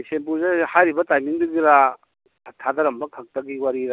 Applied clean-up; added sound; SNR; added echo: none; none; none; none.